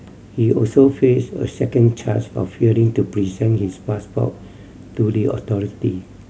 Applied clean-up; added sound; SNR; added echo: none; none; none; none.